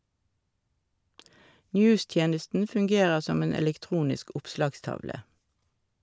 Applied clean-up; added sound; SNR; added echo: none; none; none; none.